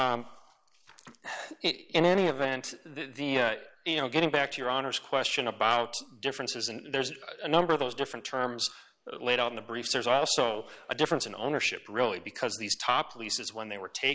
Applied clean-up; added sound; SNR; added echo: none; none; none; none.